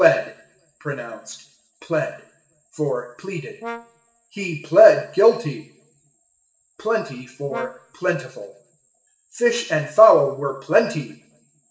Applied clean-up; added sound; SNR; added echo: none; Brass instrument; 17 dB; reverberation time 0.6 s.